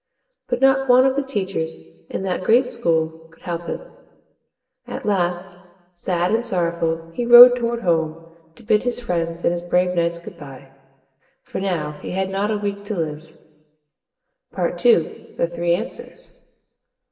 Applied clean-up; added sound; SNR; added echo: none; none; none; reverberation time 1.0 s.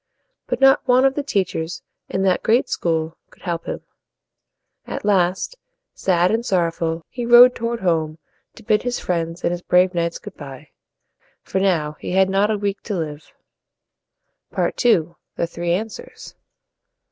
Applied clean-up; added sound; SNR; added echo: none; none; none; none.